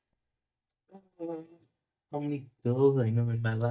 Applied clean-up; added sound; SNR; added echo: neural mask model DeepFilterNet 3.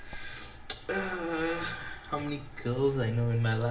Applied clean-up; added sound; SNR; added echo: none; Writing; 14 dB; reverberation time 0.7 s.